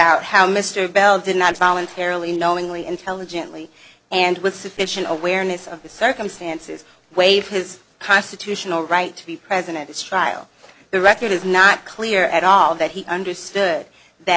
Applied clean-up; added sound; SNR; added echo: neural separator model SepFormer DNS4.